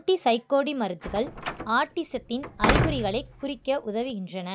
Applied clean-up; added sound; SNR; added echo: none; Slam; 3 dB; none.